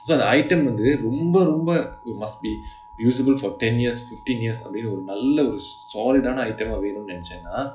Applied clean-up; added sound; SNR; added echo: classical method log-MMSE.